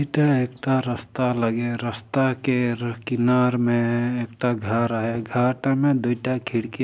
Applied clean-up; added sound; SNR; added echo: none; none; none; none.